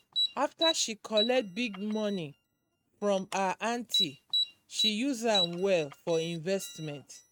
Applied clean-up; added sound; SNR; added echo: neural mask model RNNoise.